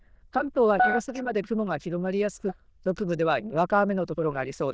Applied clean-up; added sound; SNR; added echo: neural diffusion model UNIVERSE++.